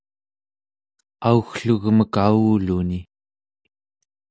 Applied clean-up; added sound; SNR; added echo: none; none; none; none.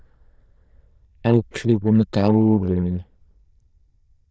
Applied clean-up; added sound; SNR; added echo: neural diffusion model UNIVERSE++.